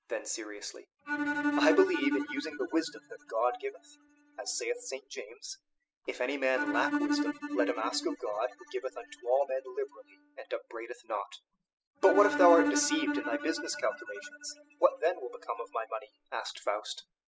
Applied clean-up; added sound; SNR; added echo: classical method spectral subtraction.